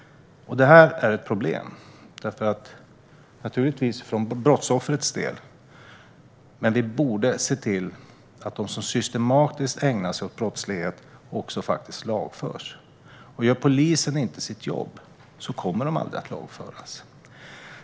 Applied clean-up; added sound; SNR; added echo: none; none; none; none.